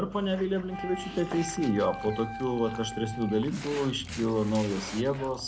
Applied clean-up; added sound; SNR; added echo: none; Dog + Wind instrument, woodwind instrument; 10 dB; none.